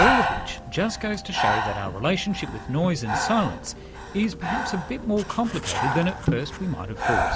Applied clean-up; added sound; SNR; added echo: none; Breathing; 1 dB; none.